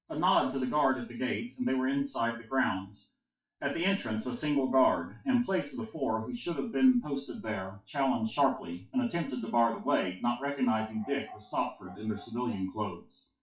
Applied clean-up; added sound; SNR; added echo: classical method WPE with log-MMSE.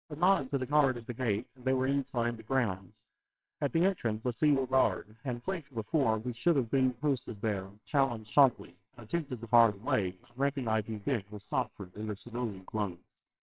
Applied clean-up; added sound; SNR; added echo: neural separator model SepFormer WHAMR!.